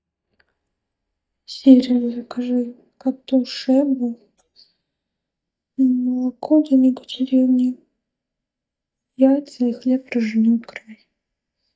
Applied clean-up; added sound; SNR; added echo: neural mask model DeepFilterNet 3.